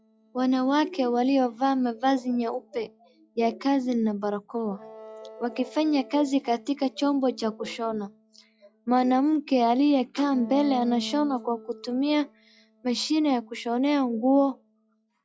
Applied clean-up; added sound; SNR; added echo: classical method log-MMSE.